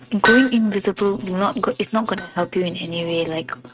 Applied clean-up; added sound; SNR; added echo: neural mask model RNNoise.